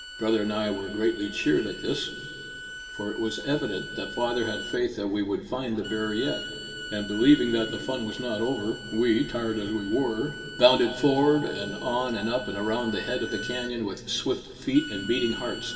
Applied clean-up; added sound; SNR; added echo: none; Bowed string instrument; 12 dB; reverberation time 2.3 s.